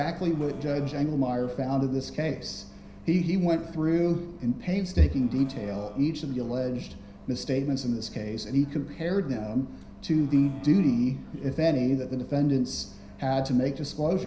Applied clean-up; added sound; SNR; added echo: none; Bus; 18 dB; reverberation time 0.5 s.